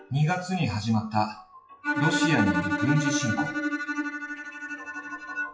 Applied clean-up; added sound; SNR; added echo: classical method WPE with log-MMSE.